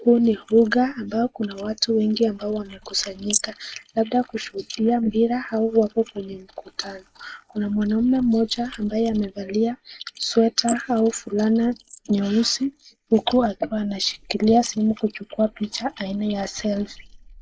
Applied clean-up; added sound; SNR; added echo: neural mask model Resemble Enhance denoiser.